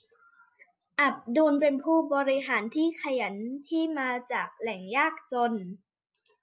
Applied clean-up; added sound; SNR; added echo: none; none; none; none.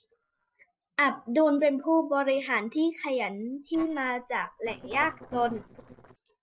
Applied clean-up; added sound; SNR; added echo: neural separator model SepFormer DNS4.